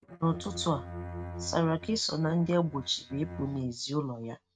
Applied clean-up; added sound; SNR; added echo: neural mask model RNNoise.